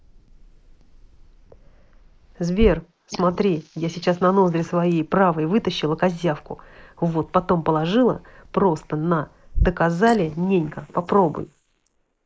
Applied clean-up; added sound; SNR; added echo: neural mask model Resemble Enhance denoiser.